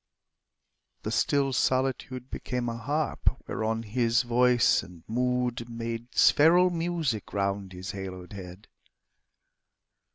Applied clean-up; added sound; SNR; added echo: none; none; none; none.